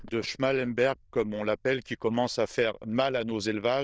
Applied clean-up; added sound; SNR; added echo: neural diffusion model UNIVERSE++.